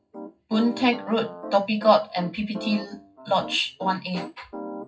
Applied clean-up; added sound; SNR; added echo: classical method WPE with log-MMSE.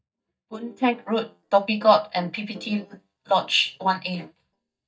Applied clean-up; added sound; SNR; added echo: neural mask model DeepFilterNet 3.